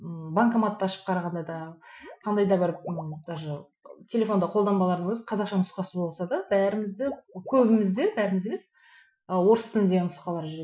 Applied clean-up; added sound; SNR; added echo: classical method Wiener filter.